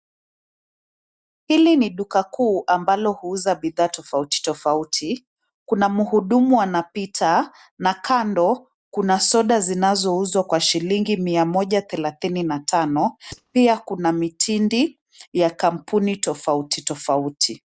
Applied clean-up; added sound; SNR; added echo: neural mask model DeepFilterNet 3.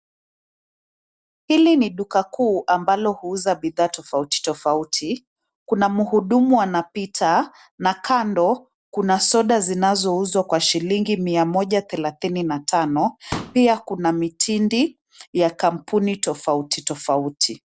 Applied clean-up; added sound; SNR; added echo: neural separator model SepFormer DNS4.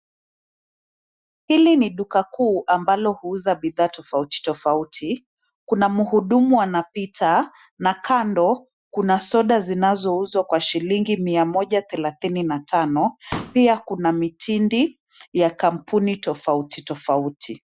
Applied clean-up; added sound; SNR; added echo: classical method Wiener filter.